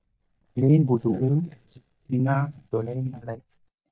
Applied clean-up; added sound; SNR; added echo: neural mask model DeepFilterNet 3.